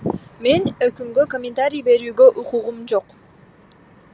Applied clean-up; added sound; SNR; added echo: none; none; none; none.